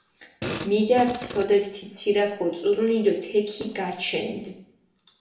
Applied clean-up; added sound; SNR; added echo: none; Fart; 11 dB; reverberation time 0.7 s.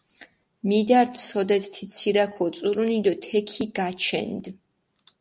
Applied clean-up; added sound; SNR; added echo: none; none; none; none.